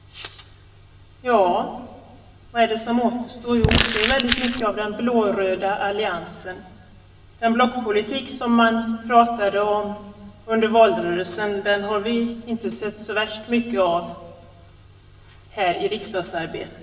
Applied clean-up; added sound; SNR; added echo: none; Crumpling, crinkling; 0 dB; reverberation time 1.4 s.